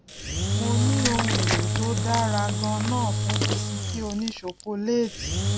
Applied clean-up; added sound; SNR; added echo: none; Engine / Drill; -4 dB; none.